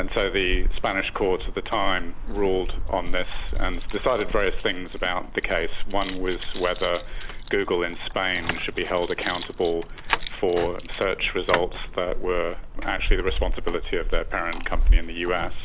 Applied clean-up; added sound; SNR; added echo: none; Keys jangling; -1 dB; none.